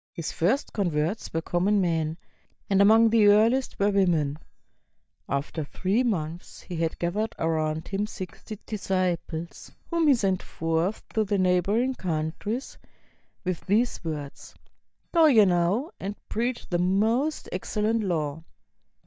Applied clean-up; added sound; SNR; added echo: neural mask model DeepFilterNet 3.